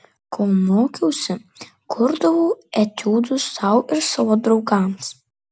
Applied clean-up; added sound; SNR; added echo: none; none; none; none.